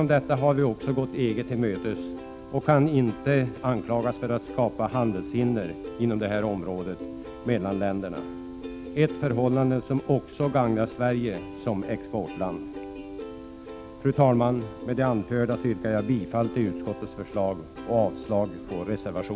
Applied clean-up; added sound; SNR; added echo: none; Plucked string instrument; 12 dB; none.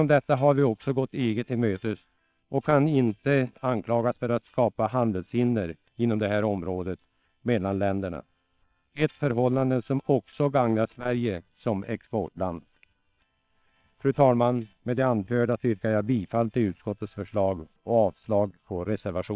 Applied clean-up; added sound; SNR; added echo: neural separator model SepFormer WHAM!.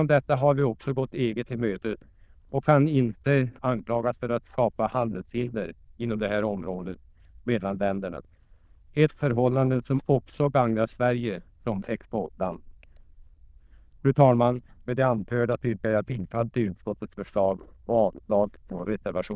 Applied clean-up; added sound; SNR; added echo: neural diffusion model UNIVERSE++.